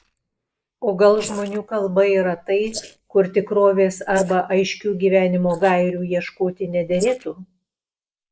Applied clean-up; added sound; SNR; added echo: neural mask model Resemble Enhance denoiser.